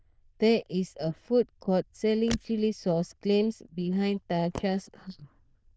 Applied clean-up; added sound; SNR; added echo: neural diffusion model UNIVERSE++.